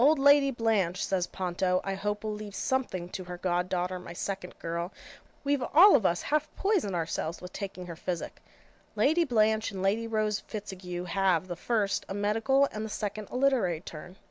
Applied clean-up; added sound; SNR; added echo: none; none; none; none.